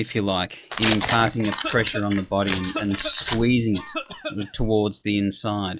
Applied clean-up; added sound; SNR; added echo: classical method log-MMSE.